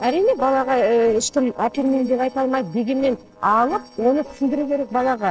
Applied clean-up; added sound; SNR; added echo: neural separator model SepFormer DNS4.